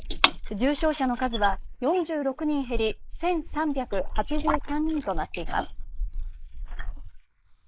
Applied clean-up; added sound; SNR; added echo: neural mask model Resemble Enhance denoiser.